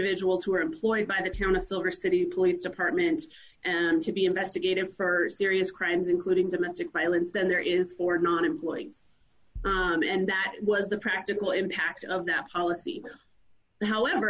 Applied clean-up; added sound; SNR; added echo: none; Bass drum; 9 dB; none.